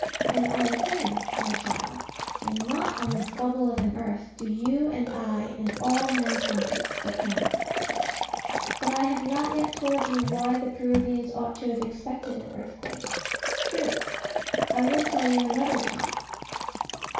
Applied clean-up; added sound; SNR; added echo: none; Liquid; 2 dB; reverberation time 0.6 s.